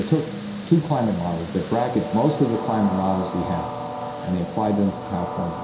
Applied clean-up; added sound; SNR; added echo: none; Train; 9 dB; reverberation time 0.7 s.